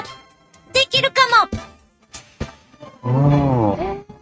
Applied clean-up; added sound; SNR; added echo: neural mask model RNNoise.